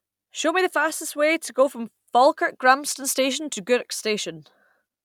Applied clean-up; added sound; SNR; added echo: none; none; none; none.